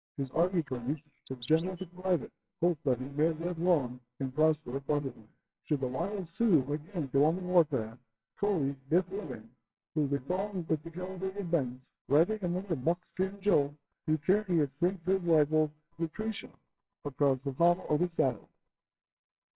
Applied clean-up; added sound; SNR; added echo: neural separator model SepFormer WHAMR!.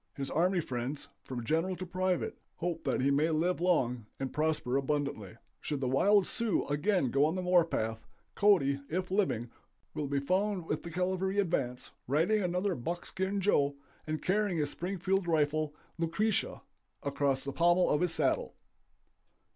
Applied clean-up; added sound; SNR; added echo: none; none; none; none.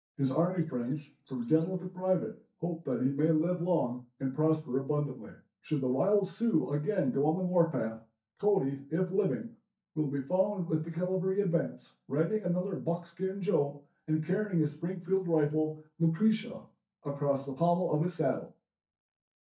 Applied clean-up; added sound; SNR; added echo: neural mask model DeepFilterNet 3.